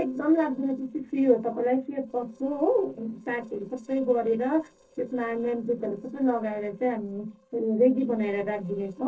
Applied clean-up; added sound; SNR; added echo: neural separator model SepFormer DNS4.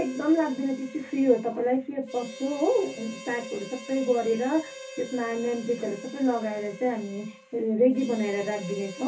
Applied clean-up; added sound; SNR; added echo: none; Harmonica; 16 dB; reverberation time 0.3 s.